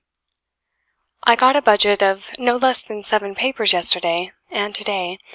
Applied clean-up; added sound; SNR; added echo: none; none; none; none.